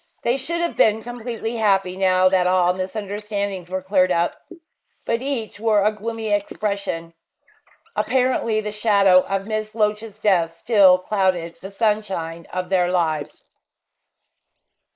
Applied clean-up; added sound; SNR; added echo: neural mask model Resemble Enhance denoiser.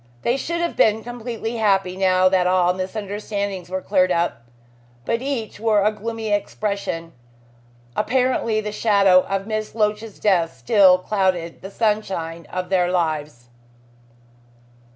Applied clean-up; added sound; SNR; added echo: none; none; none; none.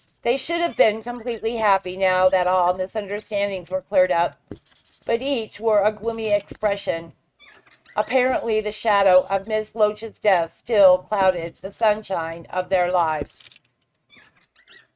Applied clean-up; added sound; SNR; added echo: neural mask model RNNoise.